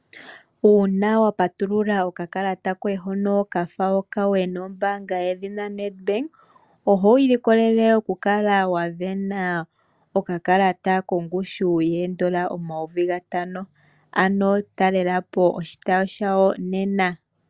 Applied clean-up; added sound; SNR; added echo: none; none; none; none.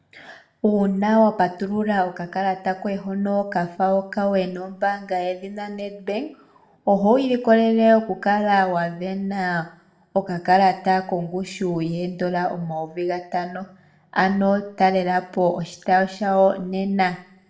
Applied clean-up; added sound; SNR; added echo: none; none; none; reverberation time 0.5 s.